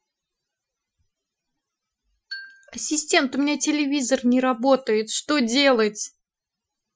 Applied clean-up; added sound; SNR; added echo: classical method Wiener filter.